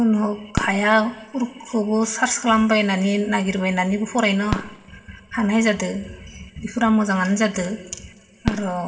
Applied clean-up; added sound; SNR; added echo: none; Fireworks; 14 dB; reverberation time 2.3 s.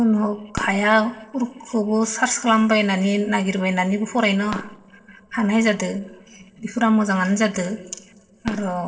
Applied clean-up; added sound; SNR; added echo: neural separator model SepFormer DNS4.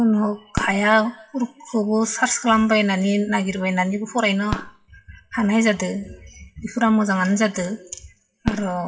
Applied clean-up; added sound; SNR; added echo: classical method WPE with log-MMSE.